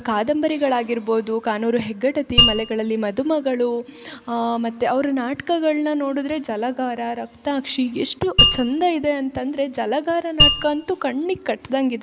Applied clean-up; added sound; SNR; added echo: none; Mallet percussion; -2 dB; none.